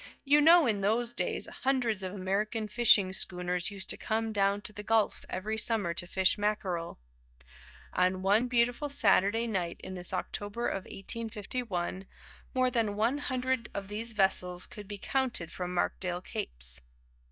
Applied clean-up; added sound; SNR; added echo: neural mask model DeepFilterNet 3.